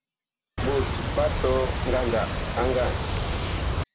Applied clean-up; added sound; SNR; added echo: none; Boat, Water vehicle; -2 dB; none.